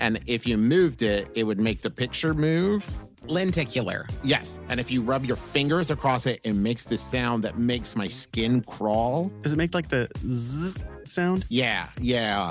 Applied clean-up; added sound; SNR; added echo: none; none; none; none.